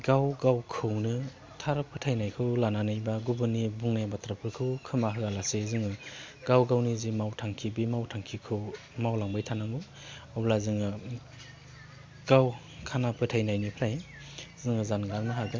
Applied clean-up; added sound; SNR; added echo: none; none; none; none.